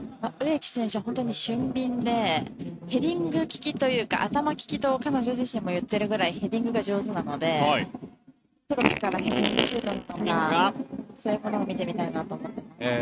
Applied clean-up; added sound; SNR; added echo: neural mask model RNNoise.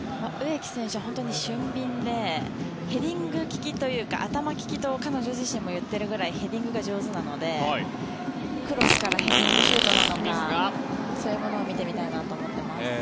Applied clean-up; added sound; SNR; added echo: none; Fart; -5 dB; none.